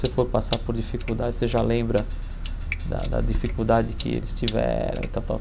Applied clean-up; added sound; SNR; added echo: none; Sink (filling or washing); 2 dB; none.